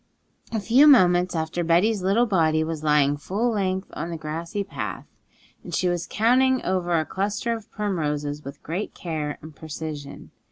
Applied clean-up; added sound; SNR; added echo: none; none; none; none.